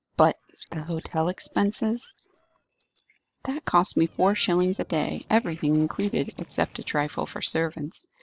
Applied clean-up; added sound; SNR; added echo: neural separator model SepFormer DNS4.